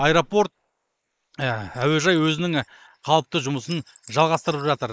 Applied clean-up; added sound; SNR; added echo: neural mask model Resemble Enhance denoiser.